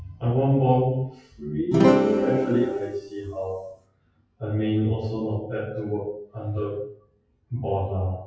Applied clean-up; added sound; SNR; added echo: classical method WPE with log-MMSE.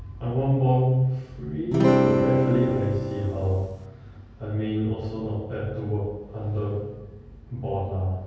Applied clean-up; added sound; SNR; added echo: none; Acoustic guitar / Strum; -3 dB; reverberation time 1.3 s.